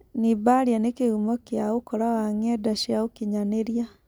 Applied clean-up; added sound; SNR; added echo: none; none; none; none.